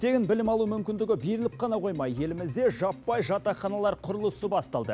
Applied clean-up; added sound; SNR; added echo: none; none; none; none.